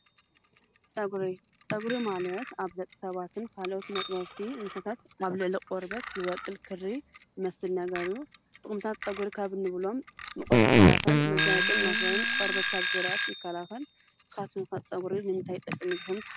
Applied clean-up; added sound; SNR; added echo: none; Alarm / Clock + Fart; -3 dB; none.